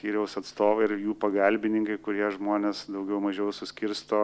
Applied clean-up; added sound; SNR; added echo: none; none; none; none.